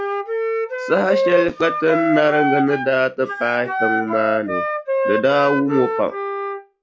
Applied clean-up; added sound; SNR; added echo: classical method log-MMSE.